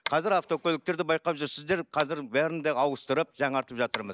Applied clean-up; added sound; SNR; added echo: neural mask model Resemble Enhance denoiser.